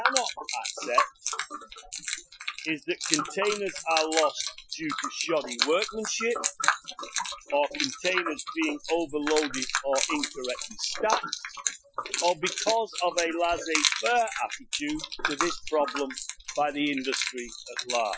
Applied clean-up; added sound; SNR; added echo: classical method Wiener filter.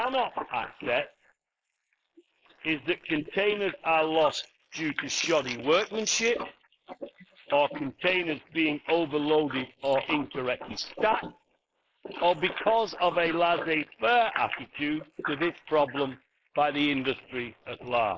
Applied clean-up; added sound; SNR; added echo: neural mask model Resemble Enhance denoiser.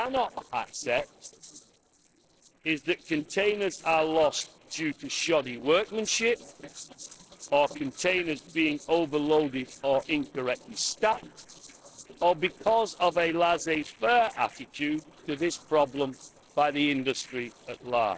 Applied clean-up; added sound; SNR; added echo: neural separator model SepFormer DNS4.